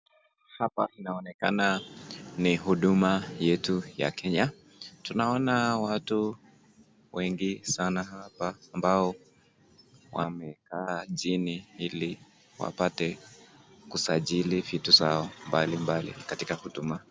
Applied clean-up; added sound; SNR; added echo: none; none; none; none.